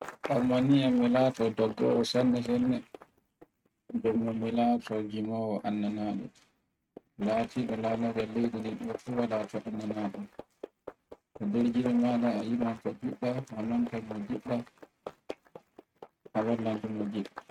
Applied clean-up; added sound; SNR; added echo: neural mask model RNNoise.